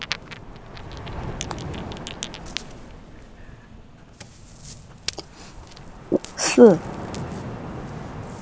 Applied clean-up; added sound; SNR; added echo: none; Ocean; 8 dB; none.